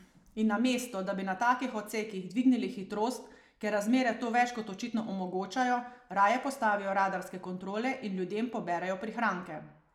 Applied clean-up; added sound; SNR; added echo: none; none; none; none.